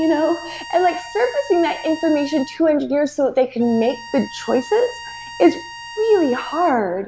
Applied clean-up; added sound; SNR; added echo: none; Bowed string instrument; 16 dB; none.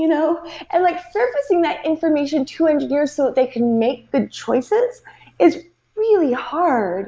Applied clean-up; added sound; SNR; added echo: neural mask model Resemble Enhance denoiser.